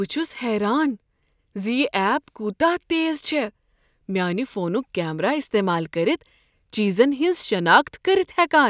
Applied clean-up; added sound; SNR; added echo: none; none; none; none.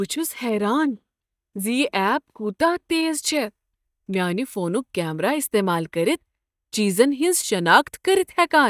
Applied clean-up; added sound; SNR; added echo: neural mask model DeepFilterNet 3.